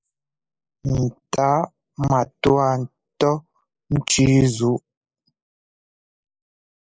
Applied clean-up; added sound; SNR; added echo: neural mask model Resemble Enhance denoiser.